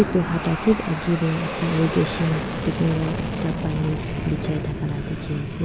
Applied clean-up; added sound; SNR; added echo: none; Fixed-wing aircraft, airplane; 5 dB; none.